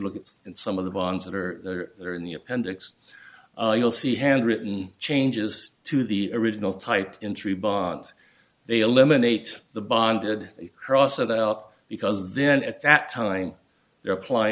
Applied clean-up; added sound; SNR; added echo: none; none; none; none.